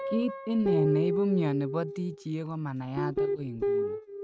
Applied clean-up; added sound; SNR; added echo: neural mask model RNNoise.